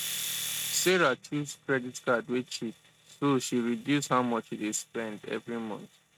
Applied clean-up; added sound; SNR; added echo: neural mask model RNNoise.